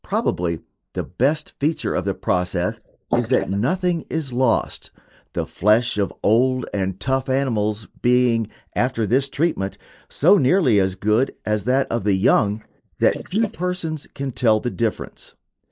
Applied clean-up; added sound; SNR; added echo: neural mask model Resemble Enhance denoiser.